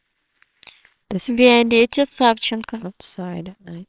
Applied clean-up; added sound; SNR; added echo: neural separator model SepFormer WHAMR!.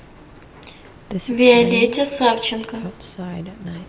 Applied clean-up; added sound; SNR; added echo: none; Rain; 11 dB; reverberation time 0.6 s.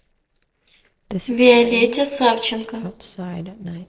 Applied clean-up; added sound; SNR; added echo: neural separator model SepFormer DNS4.